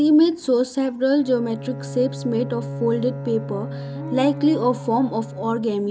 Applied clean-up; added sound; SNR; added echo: none; Bowed string instrument; 12 dB; none.